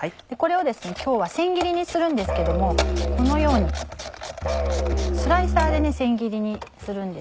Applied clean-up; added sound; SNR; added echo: none; Musical instrument; 0 dB; none.